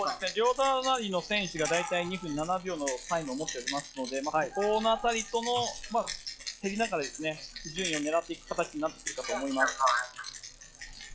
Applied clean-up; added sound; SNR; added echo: classical method log-MMSE.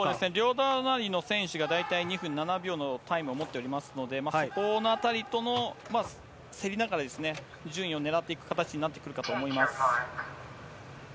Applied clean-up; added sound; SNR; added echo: none; none; none; none.